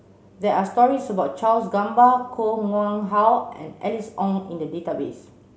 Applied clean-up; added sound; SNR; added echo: none; none; none; none.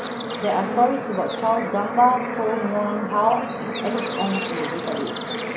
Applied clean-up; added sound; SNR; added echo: none; Bird / Insect / Frog; 2 dB; none.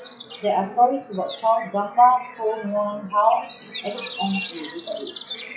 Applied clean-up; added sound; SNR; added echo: classical method log-MMSE.